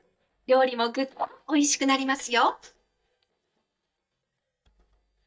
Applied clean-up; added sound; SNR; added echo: neural mask model DeepFilterNet 3.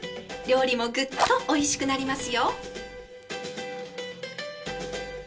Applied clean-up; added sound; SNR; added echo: none; Fire; 8 dB; reverberation time 0.2 s.